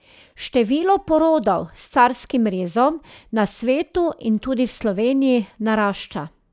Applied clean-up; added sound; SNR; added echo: none; none; none; none.